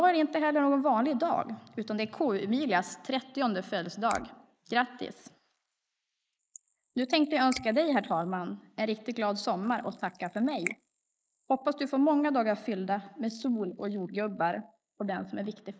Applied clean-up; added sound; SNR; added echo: neural mask model Resemble Enhance denoiser.